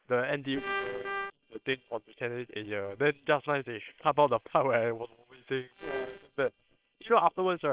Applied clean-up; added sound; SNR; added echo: neural separator model SepFormer WHAM!.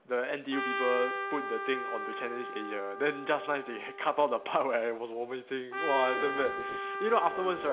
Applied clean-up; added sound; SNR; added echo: none; Trumpet; 5 dB; none.